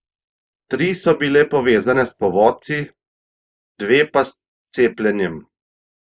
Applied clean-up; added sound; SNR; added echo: neural mask model Resemble Enhance denoiser.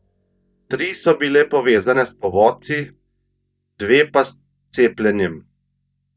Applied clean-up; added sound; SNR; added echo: neural mask model DeepFilterNet 3.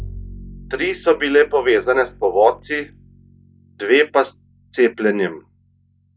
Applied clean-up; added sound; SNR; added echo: classical method log-MMSE.